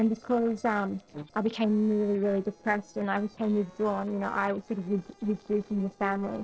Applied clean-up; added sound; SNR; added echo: neural separator model SepFormer DNS4.